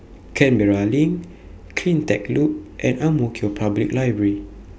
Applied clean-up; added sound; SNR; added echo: none; none; none; none.